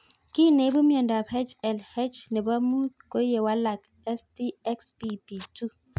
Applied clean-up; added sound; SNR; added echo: none; none; none; none.